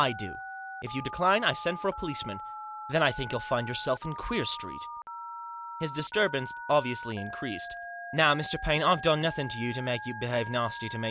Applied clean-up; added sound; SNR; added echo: none; Telephone; 10 dB; none.